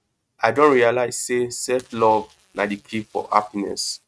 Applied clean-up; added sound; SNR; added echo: neural mask model RNNoise.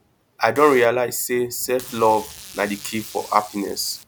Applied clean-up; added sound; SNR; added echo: none; Packing tape, duct tape; 20 dB; none.